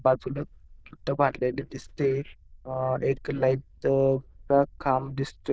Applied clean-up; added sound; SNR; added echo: neural diffusion model UNIVERSE++.